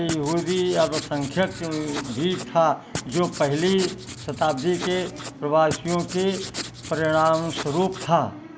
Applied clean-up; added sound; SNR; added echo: none; Writing; 12 dB; none.